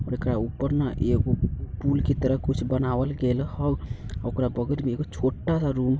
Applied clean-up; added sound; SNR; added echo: none; none; none; none.